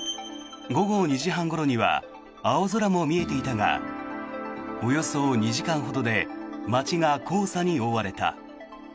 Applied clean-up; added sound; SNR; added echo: none; none; none; none.